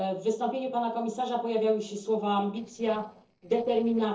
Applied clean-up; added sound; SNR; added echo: neural separator model SepFormer DNS4.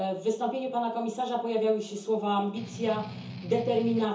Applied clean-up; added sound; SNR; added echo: none; Strum; 11 dB; reverberation time 0.6 s.